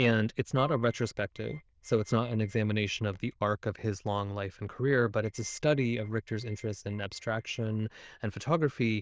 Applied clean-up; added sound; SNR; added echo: neural diffusion model UNIVERSE++.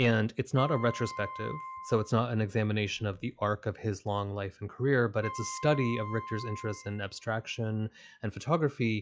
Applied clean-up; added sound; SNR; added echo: classical method log-MMSE.